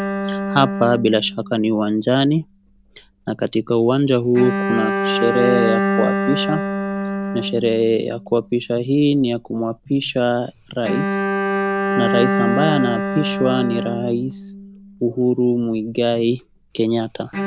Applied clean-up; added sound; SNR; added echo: none; Bowed string instrument; 4 dB; none.